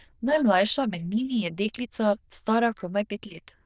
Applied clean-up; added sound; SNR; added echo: neural diffusion model UNIVERSE++.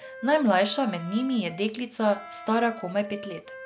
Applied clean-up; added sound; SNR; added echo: none; Wind instrument, woodwind instrument + Wind instrument, woodwind instrument; 15 dB; none.